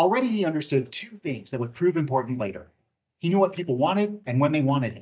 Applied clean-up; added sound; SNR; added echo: neural mask model DeepFilterNet 3.